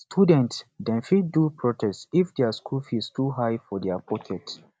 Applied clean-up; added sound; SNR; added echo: none; none; none; none.